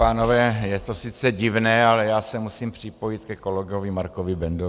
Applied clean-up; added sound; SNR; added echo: none; none; none; none.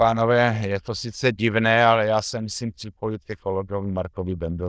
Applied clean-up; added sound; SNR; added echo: neural diffusion model UNIVERSE++.